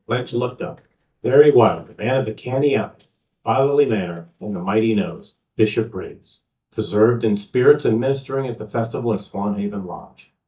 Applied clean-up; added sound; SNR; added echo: neural mask model DeepFilterNet 3.